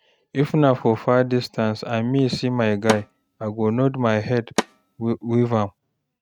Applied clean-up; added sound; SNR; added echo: neural mask model RNNoise.